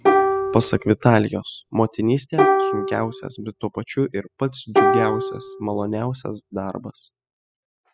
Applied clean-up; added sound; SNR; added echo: classical method spectral subtraction.